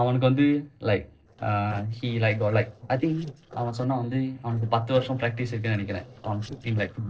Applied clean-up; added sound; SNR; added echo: neural separator model SepFormer DNS4.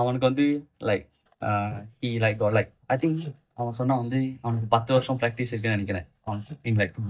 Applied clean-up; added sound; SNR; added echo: neural mask model DeepFilterNet 3.